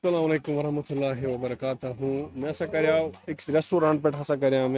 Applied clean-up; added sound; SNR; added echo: neural mask model RNNoise.